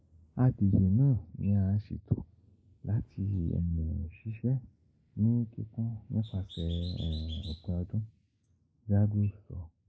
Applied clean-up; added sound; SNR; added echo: neural mask model Resemble Enhance denoiser.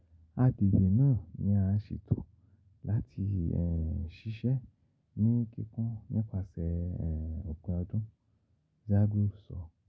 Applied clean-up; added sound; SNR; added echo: none; none; none; none.